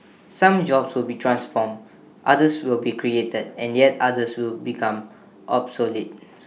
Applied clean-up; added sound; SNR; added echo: none; none; none; none.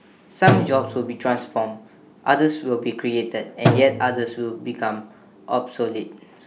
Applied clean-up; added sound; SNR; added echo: none; Drum; 3 dB; none.